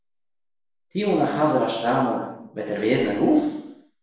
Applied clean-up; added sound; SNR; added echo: none; none; none; reverberation time 0.9 s.